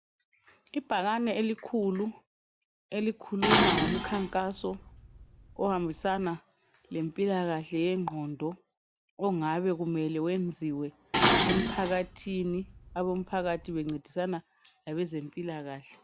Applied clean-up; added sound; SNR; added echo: none; Dishes, pots, and pans; -2 dB; none.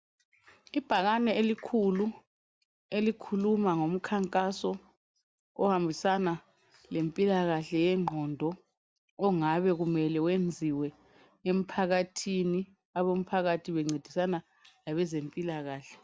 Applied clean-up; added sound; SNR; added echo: none; none; none; none.